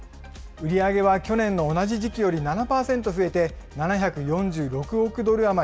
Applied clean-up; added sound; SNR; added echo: none; none; none; none.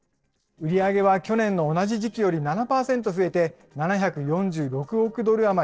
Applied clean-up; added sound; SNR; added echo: neural separator model SepFormer DNS4.